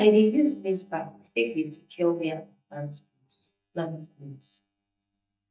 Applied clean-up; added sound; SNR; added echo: neural mask model DeepFilterNet 3.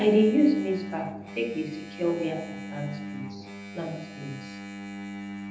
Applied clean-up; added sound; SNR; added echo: none; Engine; 10 dB; reverberation time 0.8 s.